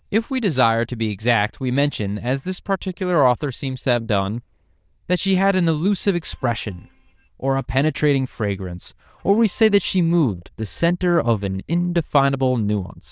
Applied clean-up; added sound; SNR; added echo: neural diffusion model UNIVERSE++.